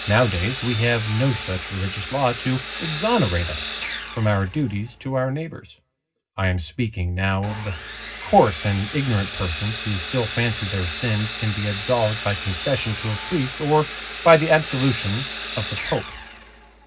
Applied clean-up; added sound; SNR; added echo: none; Sawing; 9 dB; reverberation time 0.4 s.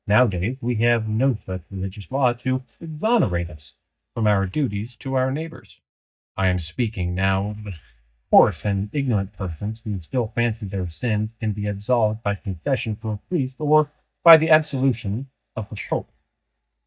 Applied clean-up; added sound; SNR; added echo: neural mask model DeepFilterNet 3.